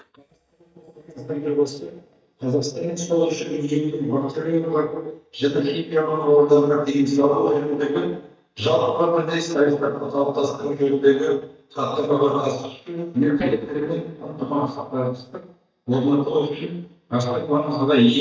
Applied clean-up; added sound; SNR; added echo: neural mask model DeepFilterNet 3.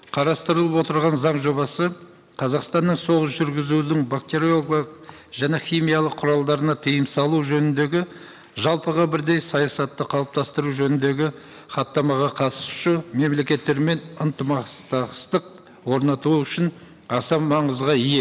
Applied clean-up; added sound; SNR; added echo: none; none; none; none.